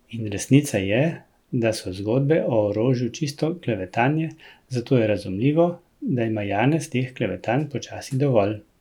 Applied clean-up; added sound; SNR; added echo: none; none; none; none.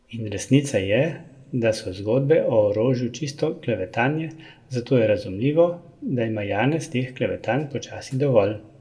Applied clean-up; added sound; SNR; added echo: none; none; none; reverberation time 0.6 s.